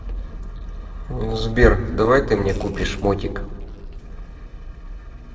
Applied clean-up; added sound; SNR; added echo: neural separator model SepFormer DNS4.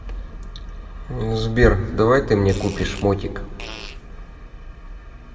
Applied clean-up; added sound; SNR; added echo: none; Fart; 18 dB; reverberation time 1.1 s.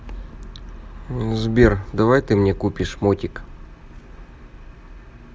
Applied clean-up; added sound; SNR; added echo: none; none; none; none.